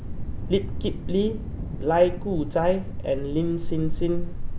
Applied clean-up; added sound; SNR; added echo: none; Thunder; 2 dB; none.